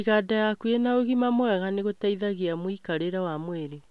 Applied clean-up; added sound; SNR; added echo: none; none; none; none.